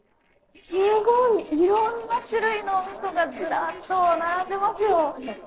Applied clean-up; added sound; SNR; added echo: neural separator model SepFormer DNS4.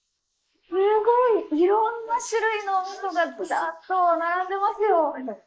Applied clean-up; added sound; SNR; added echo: neural mask model Resemble Enhance denoiser.